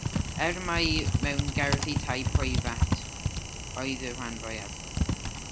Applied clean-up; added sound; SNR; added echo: none; Typing; -3 dB; none.